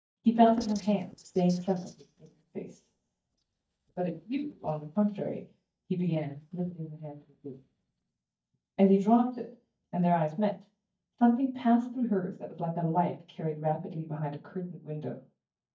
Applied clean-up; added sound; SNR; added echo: neural mask model DeepFilterNet 3.